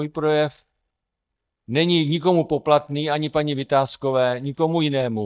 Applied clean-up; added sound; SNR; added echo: neural mask model DeepFilterNet 3.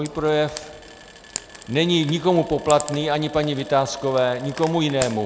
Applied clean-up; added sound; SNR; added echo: none; Frying (food); 16 dB; none.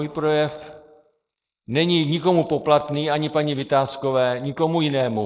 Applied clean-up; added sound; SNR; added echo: neural mask model Resemble Enhance denoiser.